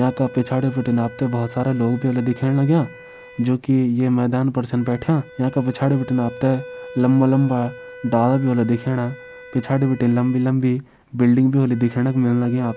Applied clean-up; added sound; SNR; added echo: none; Wind instrument, woodwind instrument; 20 dB; none.